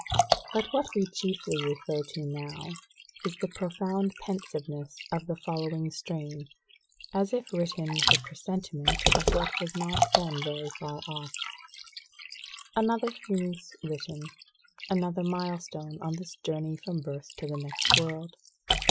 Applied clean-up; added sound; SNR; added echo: classical method Wiener filter.